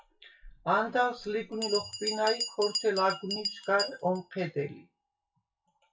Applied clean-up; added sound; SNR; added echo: classical method WPE with log-MMSE.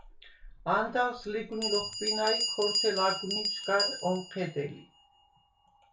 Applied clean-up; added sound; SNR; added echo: none; Bell; 4 dB; reverberation time 0.3 s.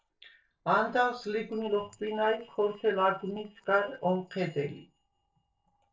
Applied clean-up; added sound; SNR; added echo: neural separator model SepFormer DNS4.